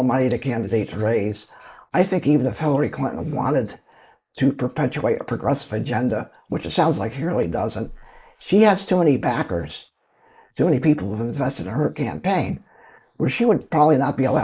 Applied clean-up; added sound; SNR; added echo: neural mask model Resemble Enhance denoiser.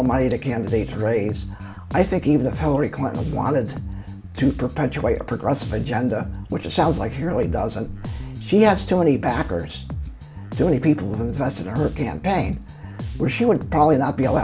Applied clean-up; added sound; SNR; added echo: none; Bass guitar; 10 dB; none.